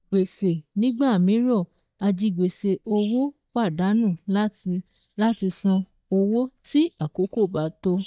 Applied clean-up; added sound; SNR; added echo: neural mask model DeepFilterNet 3.